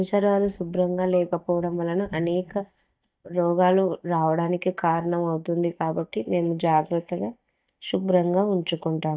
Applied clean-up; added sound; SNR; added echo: neural mask model DeepFilterNet 3.